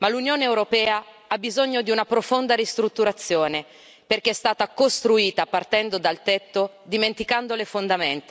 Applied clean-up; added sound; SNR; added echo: none; none; none; none.